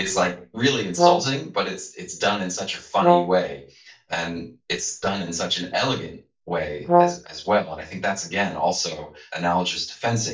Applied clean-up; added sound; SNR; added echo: neural mask model DeepFilterNet 3.